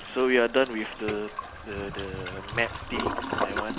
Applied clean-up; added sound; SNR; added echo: none; Toilet flush; 5 dB; none.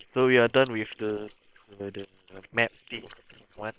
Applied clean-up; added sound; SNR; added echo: neural separator model SepFormer WHAM!.